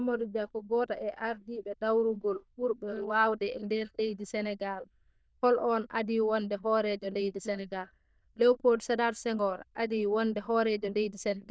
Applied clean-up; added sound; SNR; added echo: neural diffusion model UNIVERSE++.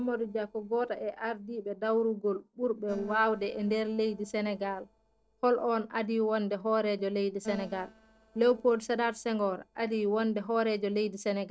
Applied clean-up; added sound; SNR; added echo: neural separator model SepFormer DNS4.